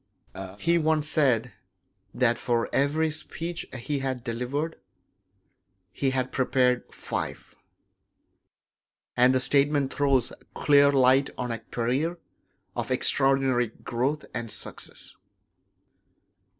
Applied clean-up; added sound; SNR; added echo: neural separator model SepFormer DNS4.